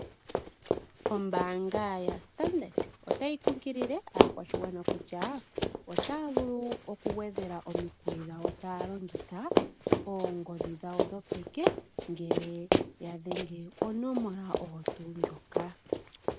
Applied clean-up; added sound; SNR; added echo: none; Run; -4 dB; none.